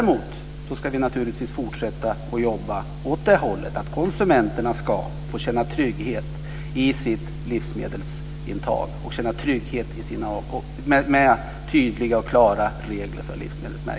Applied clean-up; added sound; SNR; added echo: none; none; none; none.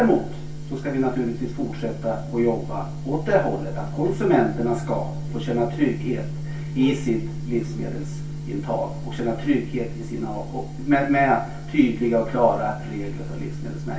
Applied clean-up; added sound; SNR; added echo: none; Bowed string instrument; 15 dB; reverberation time 0.3 s.